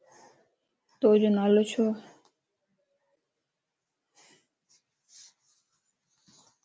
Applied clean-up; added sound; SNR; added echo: none; none; none; none.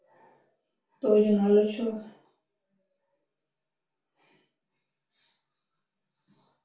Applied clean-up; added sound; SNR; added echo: none; none; none; reverberation time 0.3 s.